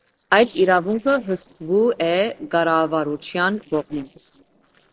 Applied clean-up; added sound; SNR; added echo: neural separator model SepFormer DNS4.